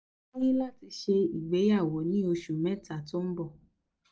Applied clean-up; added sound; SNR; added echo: none; none; none; none.